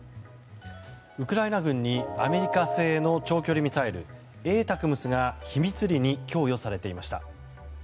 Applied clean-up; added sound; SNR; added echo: none; none; none; none.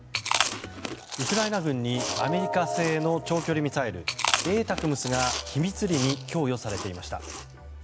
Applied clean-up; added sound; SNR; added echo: none; Chewing, mastication; 5 dB; none.